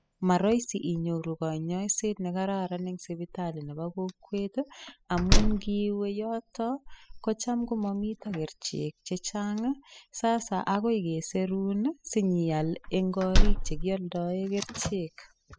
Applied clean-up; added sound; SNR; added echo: classical method spectral subtraction.